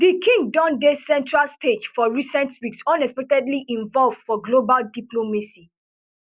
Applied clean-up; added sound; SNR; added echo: none; none; none; none.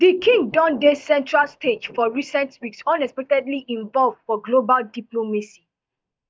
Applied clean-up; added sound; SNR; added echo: neural mask model DeepFilterNet 3.